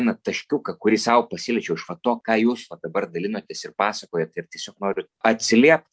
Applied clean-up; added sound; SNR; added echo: none; none; none; none.